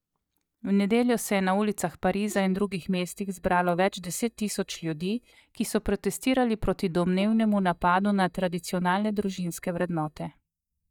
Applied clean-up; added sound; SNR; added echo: neural mask model DeepFilterNet 3.